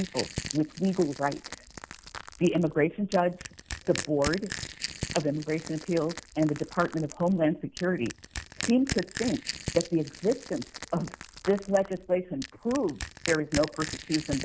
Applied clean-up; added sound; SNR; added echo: none; Crushing; 10 dB; none.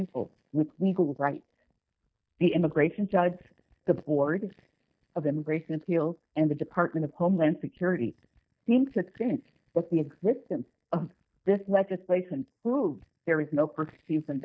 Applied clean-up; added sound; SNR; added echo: neural mask model DeepFilterNet 3.